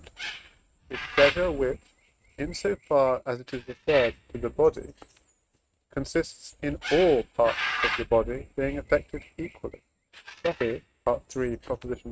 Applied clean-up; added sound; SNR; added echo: neural mask model RNNoise.